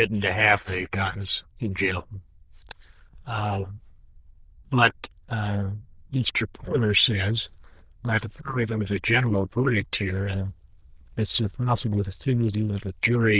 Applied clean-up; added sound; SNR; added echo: neural diffusion model UNIVERSE++.